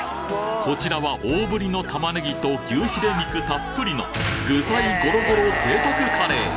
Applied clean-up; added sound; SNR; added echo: none; none; none; none.